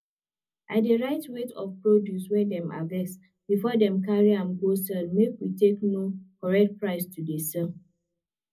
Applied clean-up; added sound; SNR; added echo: none; none; none; reverberation time 0.4 s.